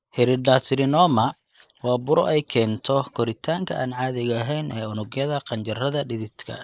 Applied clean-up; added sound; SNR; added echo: neural mask model Resemble Enhance denoiser.